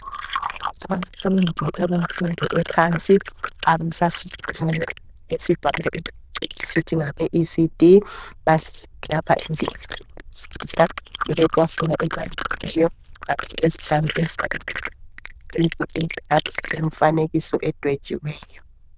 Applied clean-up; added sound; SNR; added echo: neural diffusion model UNIVERSE++.